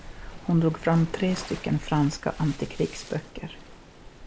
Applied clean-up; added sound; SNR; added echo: none; Waves, surf; 14 dB; none.